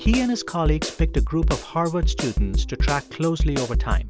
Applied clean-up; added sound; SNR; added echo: none; Snare drum; -1 dB; none.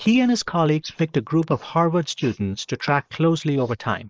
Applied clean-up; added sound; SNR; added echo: neural mask model Resemble Enhance denoiser.